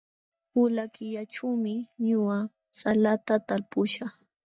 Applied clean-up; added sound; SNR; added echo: neural mask model DeepFilterNet 3.